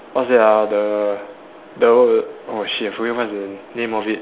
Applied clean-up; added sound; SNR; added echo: none; none; none; none.